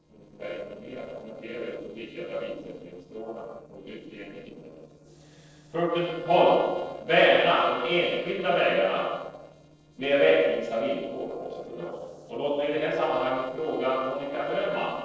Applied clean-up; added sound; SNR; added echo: neural separator model SepFormer DNS4.